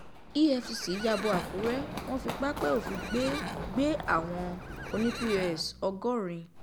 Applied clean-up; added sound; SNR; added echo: none; Livestock, farm animals, working animals + Run; 7 dB; none.